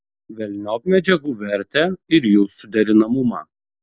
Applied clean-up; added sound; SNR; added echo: none; none; none; none.